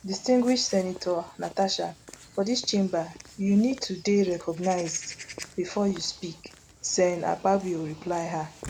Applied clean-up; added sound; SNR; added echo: none; Walk, footsteps / Bird vocalization, bird call, bird song; 20 dB; none.